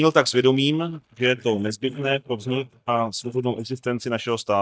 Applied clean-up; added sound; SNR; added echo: neural mask model DeepFilterNet 3.